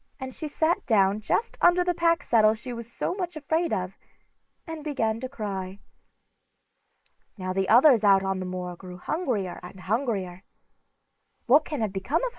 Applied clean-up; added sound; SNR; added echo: neural mask model Resemble Enhance denoiser.